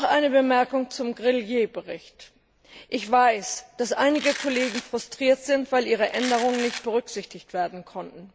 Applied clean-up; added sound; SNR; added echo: none; Domestic sounds, home sounds; 11 dB; none.